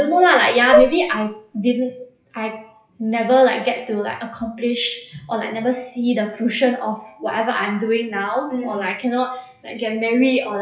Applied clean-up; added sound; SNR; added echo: classical method WPE with log-MMSE.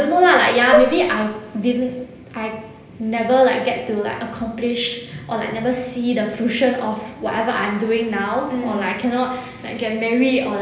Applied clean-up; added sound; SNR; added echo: none; Dishes, pots, and pans; 0 dB; reverberation time 0.8 s.